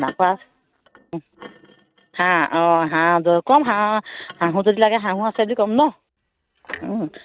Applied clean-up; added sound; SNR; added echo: neural mask model RNNoise.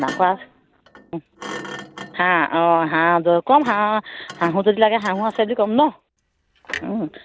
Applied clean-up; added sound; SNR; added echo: none; Thump, thud; 17 dB; none.